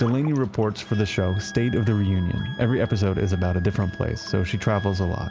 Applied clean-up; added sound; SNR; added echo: none; Wind instrument, woodwind instrument; 19 dB; none.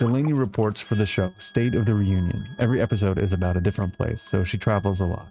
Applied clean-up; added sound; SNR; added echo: neural mask model RNNoise.